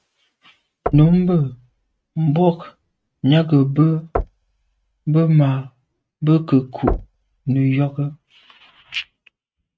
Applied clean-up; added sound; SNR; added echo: neural mask model RNNoise.